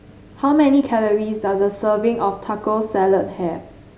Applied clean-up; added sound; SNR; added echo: none; none; none; none.